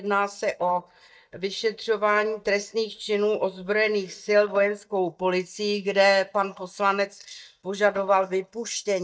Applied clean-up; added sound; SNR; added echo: neural mask model DeepFilterNet 3.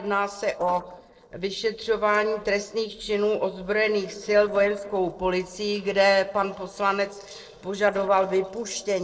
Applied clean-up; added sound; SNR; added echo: neural separator model SepFormer DNS4.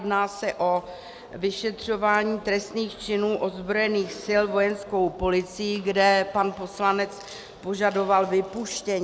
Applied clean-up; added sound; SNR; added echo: none; none; none; none.